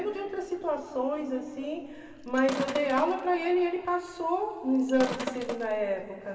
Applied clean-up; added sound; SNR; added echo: none; Sink (filling or washing); 10 dB; reverberation time 2.4 s.